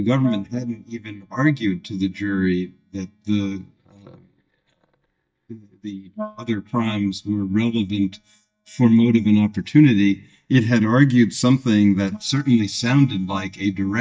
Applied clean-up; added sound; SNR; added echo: neural mask model DeepFilterNet 3.